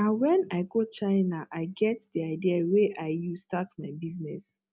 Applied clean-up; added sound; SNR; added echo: none; none; none; none.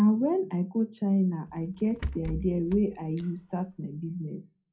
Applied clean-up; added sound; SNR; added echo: none; Rattle / Breathing; 12 dB; reverberation time 0.2 s.